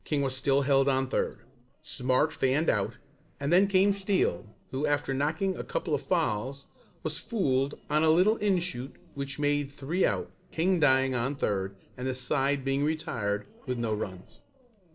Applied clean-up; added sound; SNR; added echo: neural separator model SepFormer DNS4.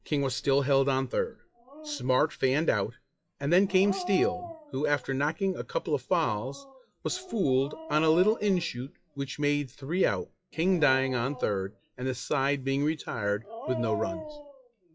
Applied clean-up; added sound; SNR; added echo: classical method WPE with log-MMSE.